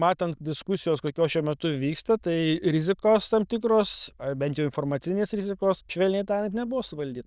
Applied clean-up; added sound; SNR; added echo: neural diffusion model UNIVERSE++.